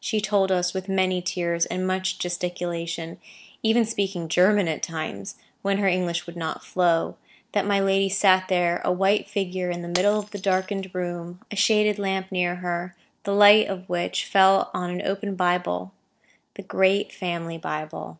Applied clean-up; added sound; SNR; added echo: neural separator model SepFormer DNS4.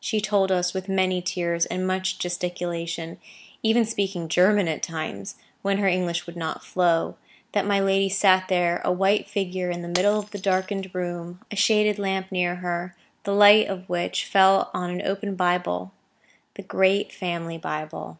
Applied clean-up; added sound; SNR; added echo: none; Shatter; 18 dB; none.